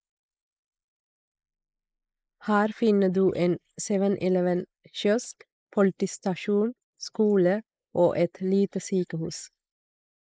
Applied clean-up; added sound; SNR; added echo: neural mask model Resemble Enhance denoiser.